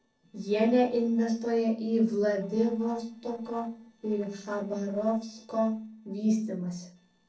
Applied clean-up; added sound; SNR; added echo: neural separator model SepFormer DNS4.